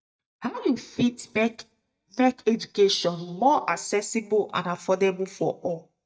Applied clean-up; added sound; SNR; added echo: neural mask model DeepFilterNet 3.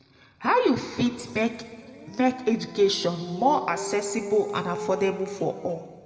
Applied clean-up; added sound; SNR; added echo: none; Dog; 13 dB; reverberation time 1.9 s.